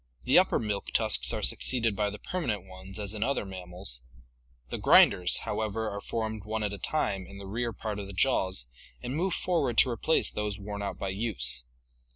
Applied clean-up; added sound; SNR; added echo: none; none; none; none.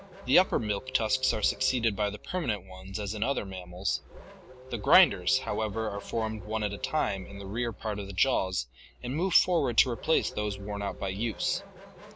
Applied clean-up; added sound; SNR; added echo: none; Race car, auto racing / Accelerating, revving, vroom; 19 dB; none.